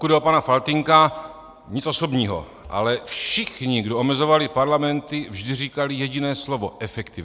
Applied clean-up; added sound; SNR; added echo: none; Rattle (instrument); 5 dB; none.